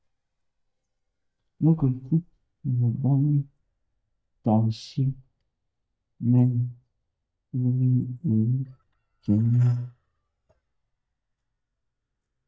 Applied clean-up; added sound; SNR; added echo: neural mask model DeepFilterNet 3.